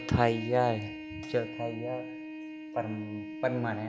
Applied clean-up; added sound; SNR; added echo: none; Trumpet; 9 dB; none.